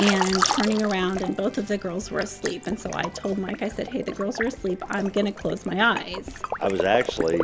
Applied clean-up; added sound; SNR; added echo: none; Liquid; 6 dB; none.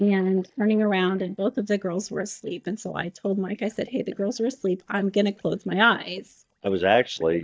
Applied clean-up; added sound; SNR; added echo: neural mask model DeepFilterNet 3.